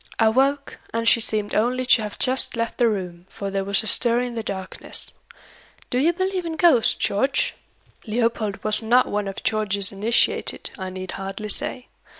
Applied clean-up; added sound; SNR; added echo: none; none; none; none.